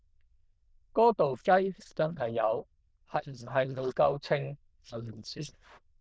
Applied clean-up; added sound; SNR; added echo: neural diffusion model UNIVERSE++.